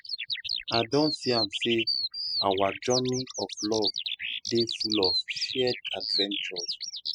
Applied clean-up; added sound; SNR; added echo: classical method spectral subtraction.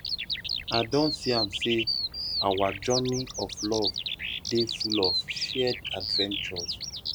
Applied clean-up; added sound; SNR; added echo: none; Bird vocalization, bird call, bird song; 1 dB; none.